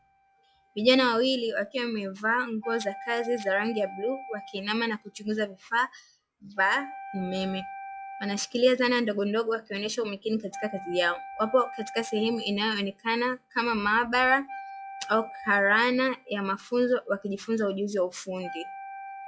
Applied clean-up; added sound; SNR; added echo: classical method log-MMSE.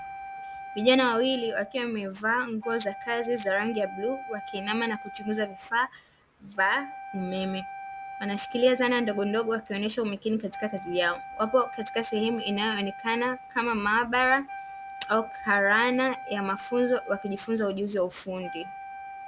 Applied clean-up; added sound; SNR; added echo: none; Wind instrument, woodwind instrument; 13 dB; none.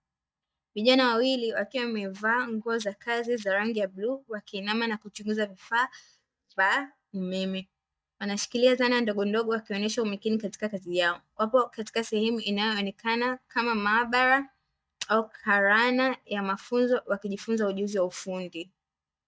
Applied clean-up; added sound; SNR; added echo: neural mask model DeepFilterNet 3.